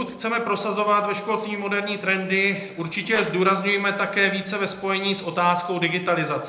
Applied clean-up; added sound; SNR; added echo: neural separator model SepFormer DNS4.